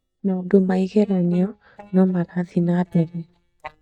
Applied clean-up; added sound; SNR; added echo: neural mask model DeepFilterNet 3.